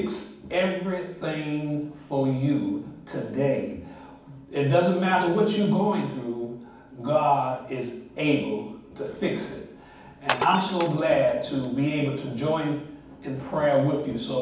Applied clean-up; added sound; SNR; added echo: none; Glass; 9 dB; reverberation time 1.2 s.